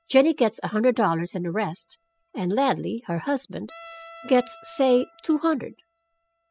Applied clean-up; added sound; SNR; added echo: classical method spectral subtraction.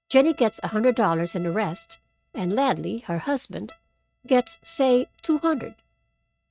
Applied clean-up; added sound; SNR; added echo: neural mask model RNNoise.